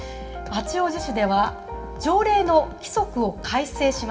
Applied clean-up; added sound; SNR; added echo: none; none; none; reverberation time 0.9 s.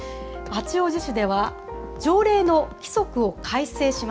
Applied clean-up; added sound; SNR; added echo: none; none; none; none.